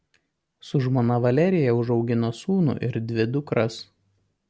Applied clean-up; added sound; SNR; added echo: none; none; none; none.